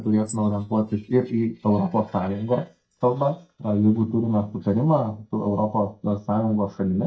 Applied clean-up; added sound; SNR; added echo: neural mask model DeepFilterNet 3.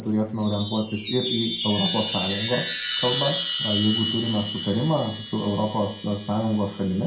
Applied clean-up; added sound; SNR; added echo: none; Chime; 1 dB; reverberation time 0.5 s.